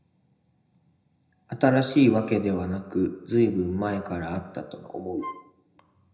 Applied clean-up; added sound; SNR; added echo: none; Wind instrument, woodwind instrument; 14 dB; reverberation time 0.8 s.